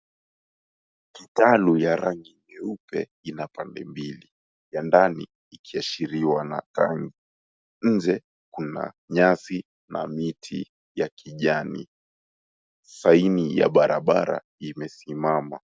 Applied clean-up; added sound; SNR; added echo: none; none; none; none.